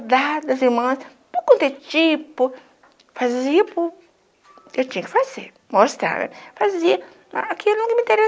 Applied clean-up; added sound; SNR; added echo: none; none; none; none.